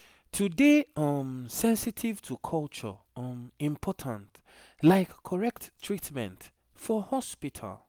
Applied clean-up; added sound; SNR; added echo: none; none; none; none.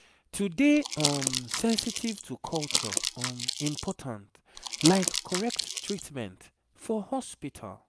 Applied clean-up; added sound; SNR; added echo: none; Crumpling, crinkling; 1 dB; none.